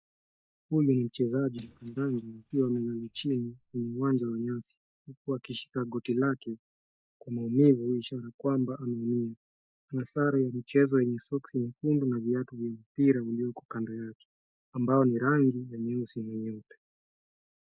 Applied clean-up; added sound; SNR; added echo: neural mask model DeepFilterNet 3.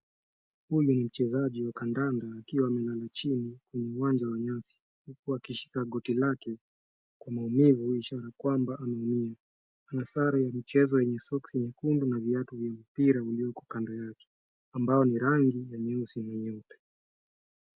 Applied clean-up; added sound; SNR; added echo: none; none; none; none.